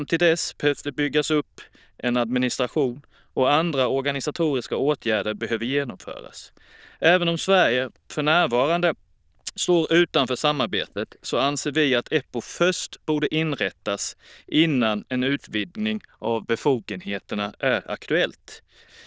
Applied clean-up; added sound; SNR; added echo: neural diffusion model UNIVERSE++.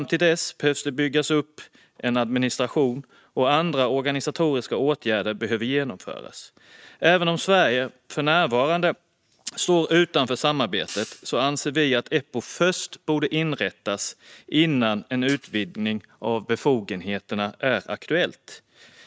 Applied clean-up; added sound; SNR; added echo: neural mask model RNNoise.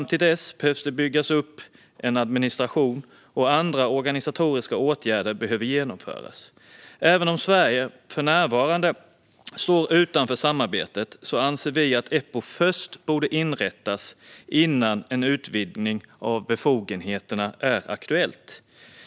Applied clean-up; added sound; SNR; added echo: none; none; none; none.